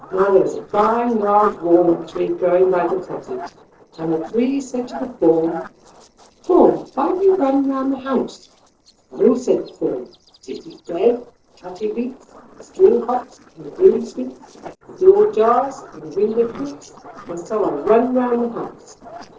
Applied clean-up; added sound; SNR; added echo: neural separator model SepFormer DNS4.